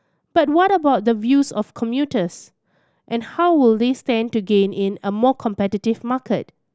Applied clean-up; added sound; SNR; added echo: none; none; none; none.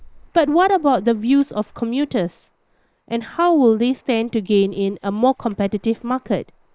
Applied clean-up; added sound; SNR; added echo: neural mask model Resemble Enhance denoiser.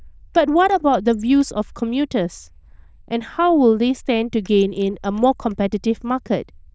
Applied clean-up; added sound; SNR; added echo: neural diffusion model UNIVERSE++.